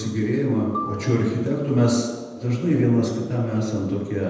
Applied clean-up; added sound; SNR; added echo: none; Marimba, xylophone; 15 dB; reverberation time 1.1 s.